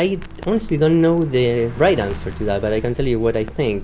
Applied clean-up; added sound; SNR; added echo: none; Crackle + Bus; 12 dB; none.